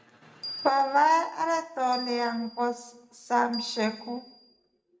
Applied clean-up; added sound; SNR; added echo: none; Bell; 15 dB; reverberation time 0.5 s.